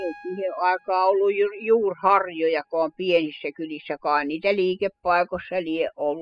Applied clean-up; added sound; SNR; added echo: classical method spectral subtraction.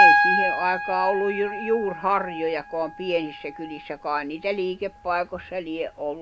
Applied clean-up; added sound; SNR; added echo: none; Piano; -1 dB; none.